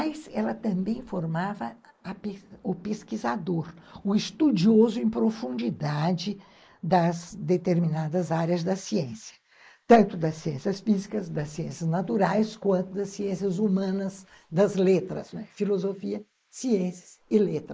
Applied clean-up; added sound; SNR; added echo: neural mask model Resemble Enhance denoiser.